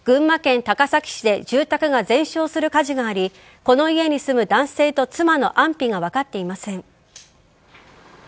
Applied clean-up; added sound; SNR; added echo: none; none; none; none.